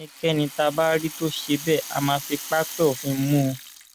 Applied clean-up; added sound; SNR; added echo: none; Rattle (instrument); 12 dB; none.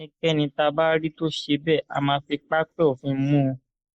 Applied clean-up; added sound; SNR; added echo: neural mask model Resemble Enhance denoiser.